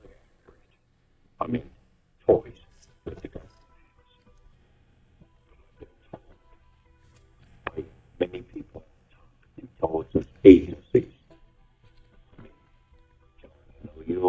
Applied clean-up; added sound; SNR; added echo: neural mask model DeepFilterNet 3.